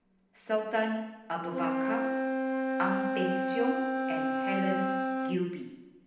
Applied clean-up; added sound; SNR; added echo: none; Wind instrument, woodwind instrument; -2 dB; reverberation time 0.9 s.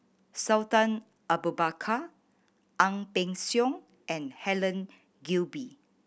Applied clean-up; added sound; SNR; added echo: none; none; none; none.